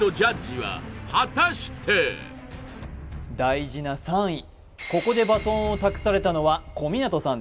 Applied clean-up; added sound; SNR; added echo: none; none; none; none.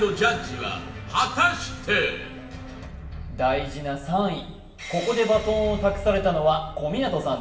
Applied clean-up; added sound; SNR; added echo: none; none; none; reverberation time 1.1 s.